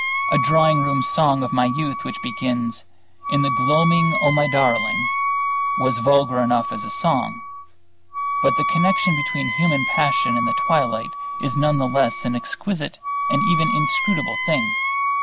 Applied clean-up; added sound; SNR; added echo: none; Wind instrument, woodwind instrument; 2 dB; none.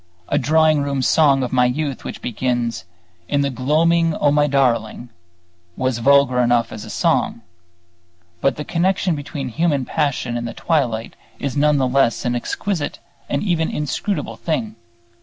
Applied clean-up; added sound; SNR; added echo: none; none; none; none.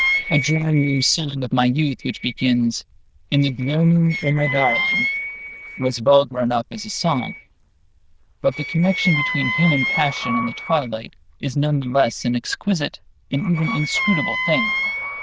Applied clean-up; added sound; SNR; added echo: neural diffusion model UNIVERSE++.